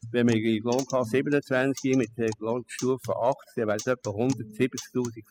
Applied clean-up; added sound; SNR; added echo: classical method spectral subtraction.